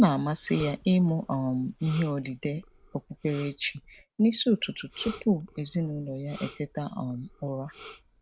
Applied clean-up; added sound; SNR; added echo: none; Respiratory sounds; 20 dB; none.